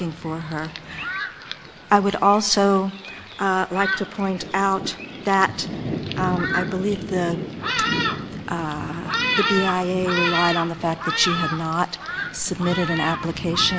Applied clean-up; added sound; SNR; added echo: none; Thunderstorm; 4 dB; none.